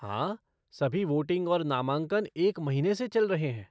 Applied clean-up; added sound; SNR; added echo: none; none; none; none.